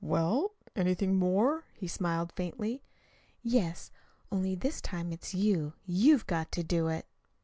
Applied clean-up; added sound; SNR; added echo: none; none; none; none.